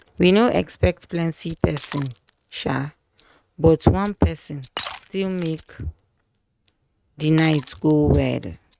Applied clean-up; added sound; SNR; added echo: neural mask model RNNoise.